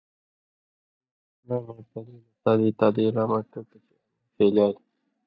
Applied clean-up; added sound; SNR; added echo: neural mask model DeepFilterNet 3.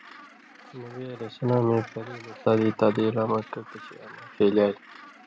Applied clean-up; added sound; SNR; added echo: none; Gull, seagull; 18 dB; none.